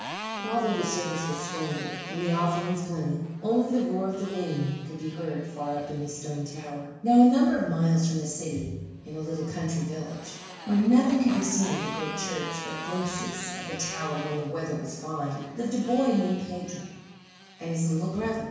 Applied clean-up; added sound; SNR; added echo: none; Motorcycle; 12 dB; reverberation time 1.0 s.